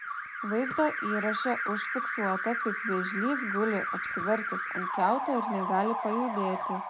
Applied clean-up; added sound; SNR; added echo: none; Alarm; 2 dB; none.